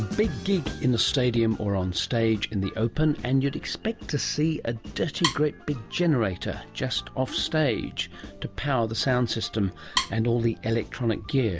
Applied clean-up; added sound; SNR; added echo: none; Wood; 7 dB; none.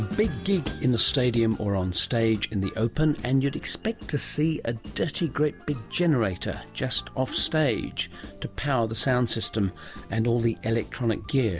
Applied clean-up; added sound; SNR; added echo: none; none; none; none.